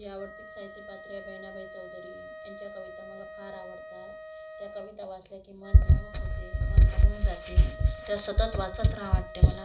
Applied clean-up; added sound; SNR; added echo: none; Wind instrument, woodwind instrument; 17 dB; reverberation time 0.4 s.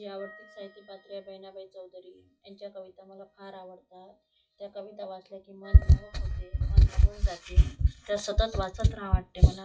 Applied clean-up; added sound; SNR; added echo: classical method WPE with log-MMSE.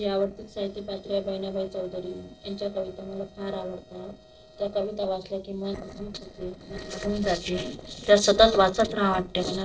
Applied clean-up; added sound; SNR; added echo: neural separator model SepFormer DNS4.